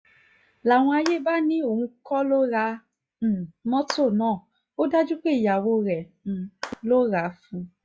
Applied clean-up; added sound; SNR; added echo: classical method log-MMSE.